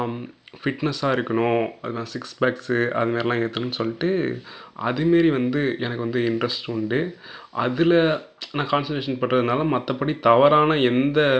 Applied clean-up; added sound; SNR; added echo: none; none; none; none.